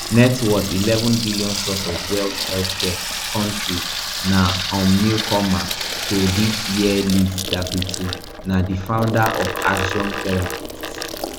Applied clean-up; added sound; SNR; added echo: none; Sink (filling or washing) / Water tap, faucet; 5 dB; none.